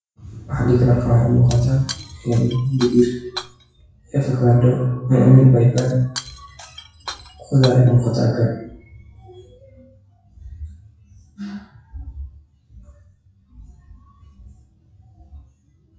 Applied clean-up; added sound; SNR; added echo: classical method WPE with log-MMSE.